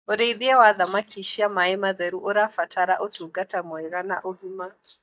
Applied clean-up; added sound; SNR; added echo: neural mask model DeepFilterNet 3.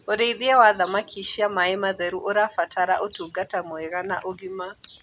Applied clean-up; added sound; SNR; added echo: none; none; none; none.